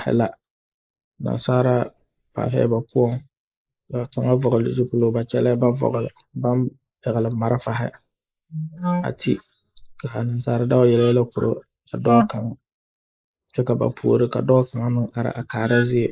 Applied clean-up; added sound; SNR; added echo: neural mask model Resemble Enhance denoiser.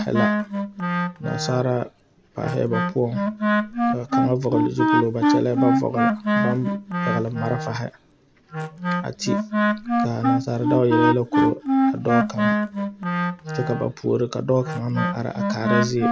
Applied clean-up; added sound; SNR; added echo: none; Wind instrument, woodwind instrument; -2 dB; none.